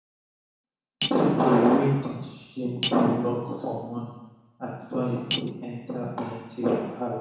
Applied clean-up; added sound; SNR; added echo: none; Cutlery, silverware; 12 dB; reverberation time 1.1 s.